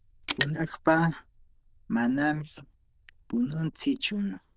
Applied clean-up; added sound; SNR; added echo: neural diffusion model UNIVERSE++.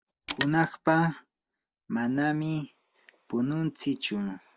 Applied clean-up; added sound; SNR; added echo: none; Telephone; 13 dB; none.